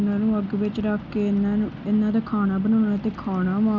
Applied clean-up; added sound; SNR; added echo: none; none; none; none.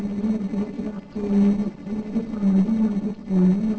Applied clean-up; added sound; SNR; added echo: neural separator model SepFormer DNS4.